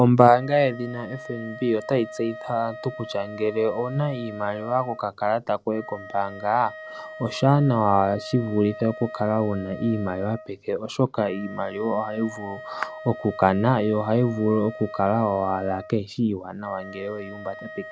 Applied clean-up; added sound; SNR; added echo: none; Wind instrument, woodwind instrument; 15 dB; none.